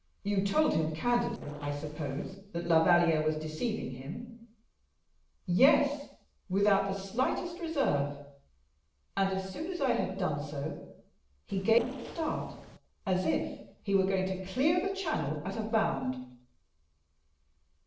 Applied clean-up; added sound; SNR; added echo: neural separator model SepFormer DNS4.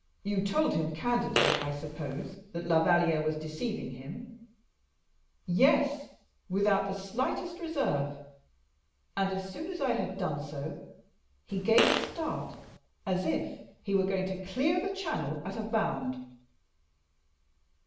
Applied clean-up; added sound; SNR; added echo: none; Fart; 1 dB; reverberation time 0.7 s.